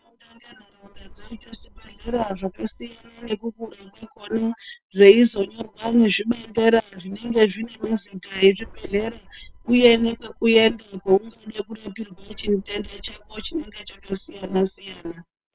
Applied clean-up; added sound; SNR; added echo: neural separator model SepFormer WHAM!.